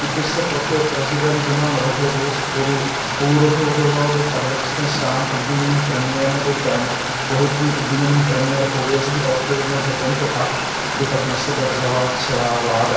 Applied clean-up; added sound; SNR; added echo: none; Stream; 2 dB; reverberation time 1.0 s.